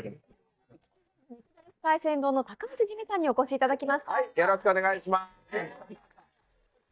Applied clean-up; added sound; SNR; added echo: neural mask model DeepFilterNet 3.